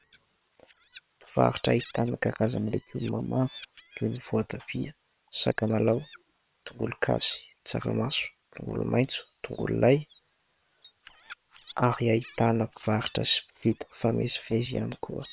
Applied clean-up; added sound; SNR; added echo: neural separator model SepFormer WHAM!.